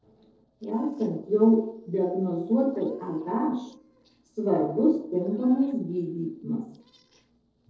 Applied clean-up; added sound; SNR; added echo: neural separator model SepFormer DNS4.